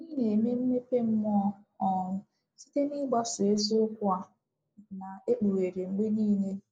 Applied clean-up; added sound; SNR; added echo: neural mask model Resemble Enhance denoiser.